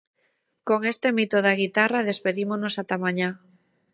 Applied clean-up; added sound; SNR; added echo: neural mask model DeepFilterNet 3.